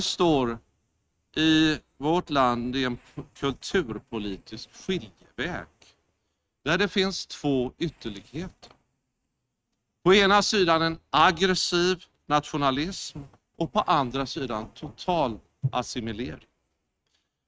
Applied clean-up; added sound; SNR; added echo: neural mask model RNNoise.